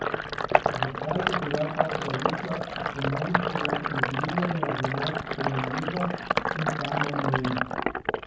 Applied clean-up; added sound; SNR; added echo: none; Sink (filling or washing); -4 dB; reverberation time 0.9 s.